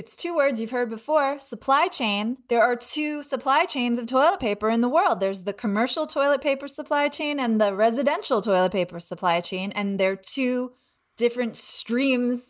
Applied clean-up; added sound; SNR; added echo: none; none; none; none.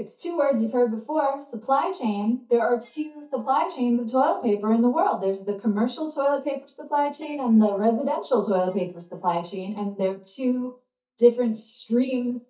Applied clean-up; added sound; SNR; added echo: neural mask model DeepFilterNet 3.